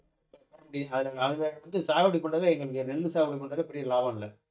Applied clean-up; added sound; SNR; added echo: neural mask model DeepFilterNet 3.